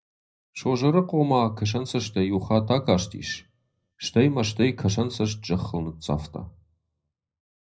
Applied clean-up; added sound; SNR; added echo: none; none; none; reverberation time 0.4 s.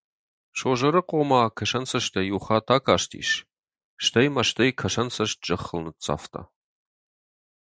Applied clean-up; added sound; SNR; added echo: none; none; none; none.